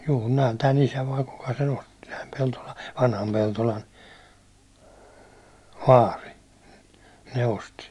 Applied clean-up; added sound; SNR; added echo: none; none; none; none.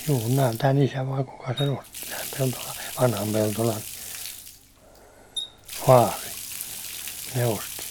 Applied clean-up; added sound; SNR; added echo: none; Water tap, faucet; 11 dB; none.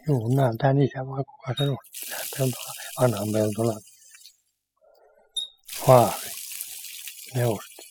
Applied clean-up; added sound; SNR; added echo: classical method spectral subtraction.